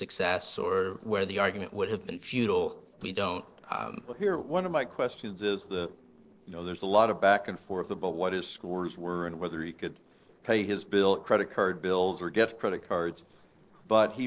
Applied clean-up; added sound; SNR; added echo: neural separator model SepFormer DNS4.